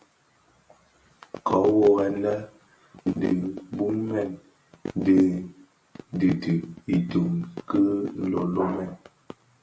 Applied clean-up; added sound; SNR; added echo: none; none; none; none.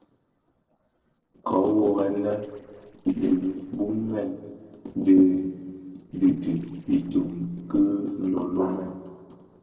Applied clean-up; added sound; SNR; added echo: neural separator model SepFormer DNS4.